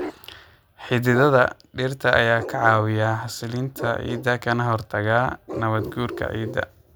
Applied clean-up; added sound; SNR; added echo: none; Bark; 15 dB; none.